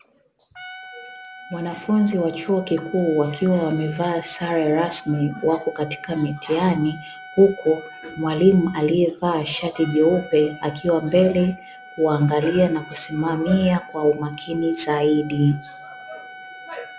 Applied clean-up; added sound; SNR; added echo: none; Trumpet; 19 dB; none.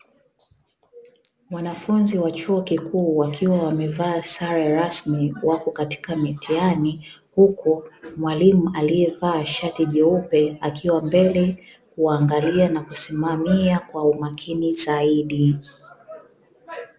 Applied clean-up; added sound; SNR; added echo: none; none; none; none.